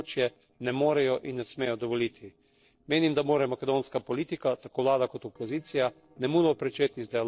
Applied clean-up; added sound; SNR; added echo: neural separator model SepFormer DNS4.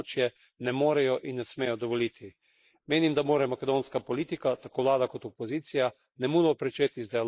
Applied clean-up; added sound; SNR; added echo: neural mask model Resemble Enhance denoiser.